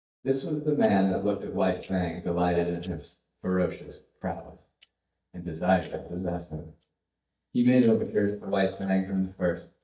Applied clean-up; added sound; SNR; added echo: neural mask model DeepFilterNet 3.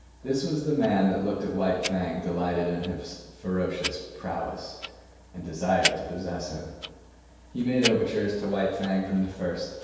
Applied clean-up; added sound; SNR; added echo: none; Tick-tock; 10 dB; reverberation time 1.2 s.